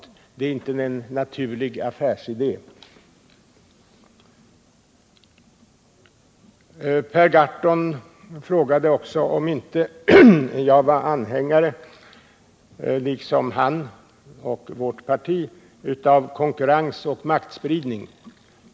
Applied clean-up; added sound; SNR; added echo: none; none; none; none.